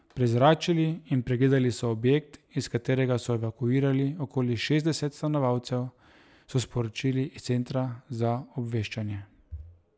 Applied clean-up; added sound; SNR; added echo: none; none; none; none.